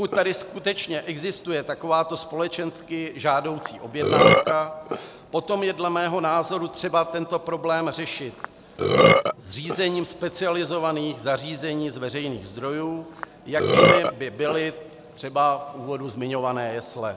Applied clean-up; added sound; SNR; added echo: none; Burping, eructation; 0 dB; none.